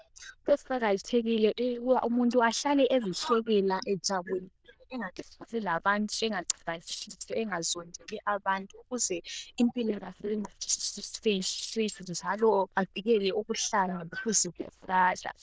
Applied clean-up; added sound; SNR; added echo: neural diffusion model UNIVERSE++.